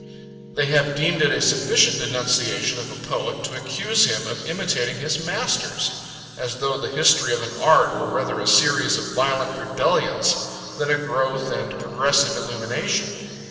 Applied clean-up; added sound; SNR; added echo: none; Piano; 14 dB; reverberation time 2.8 s.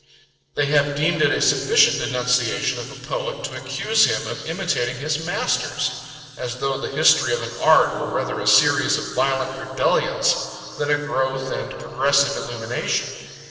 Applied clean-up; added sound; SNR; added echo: neural separator model SepFormer DNS4.